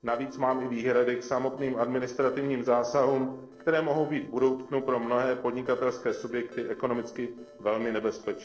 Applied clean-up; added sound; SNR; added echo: neural separator model SepFormer DNS4.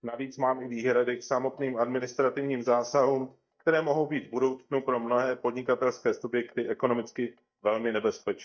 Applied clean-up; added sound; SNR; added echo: neural mask model DeepFilterNet 3.